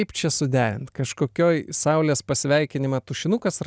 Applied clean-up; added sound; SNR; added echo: none; none; none; none.